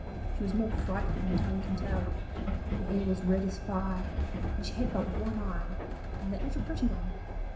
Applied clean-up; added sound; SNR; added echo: none; Train; -2 dB; reverberation time 0.5 s.